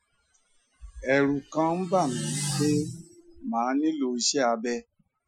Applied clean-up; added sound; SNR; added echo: classical method Wiener filter.